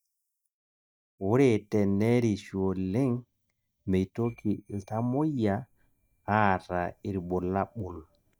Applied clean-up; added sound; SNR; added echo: neural mask model DeepFilterNet 3.